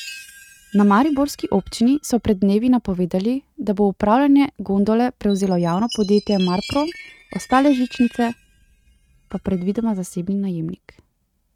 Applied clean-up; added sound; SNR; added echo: neural mask model RNNoise.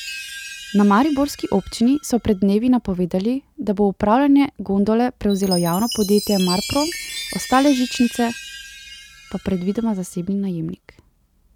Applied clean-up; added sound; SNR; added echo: none; Chime; 14 dB; none.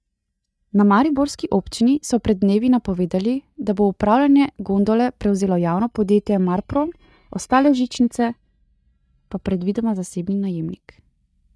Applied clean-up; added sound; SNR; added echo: neural mask model DeepFilterNet 3.